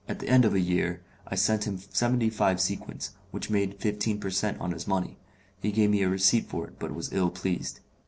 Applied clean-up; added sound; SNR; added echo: none; none; none; none.